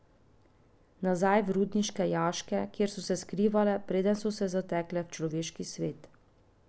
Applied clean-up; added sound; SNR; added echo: none; none; none; none.